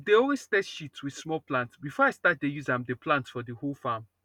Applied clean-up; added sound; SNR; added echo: none; none; none; none.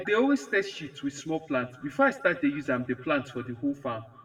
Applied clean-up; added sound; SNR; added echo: none; none; none; reverberation time 1.0 s.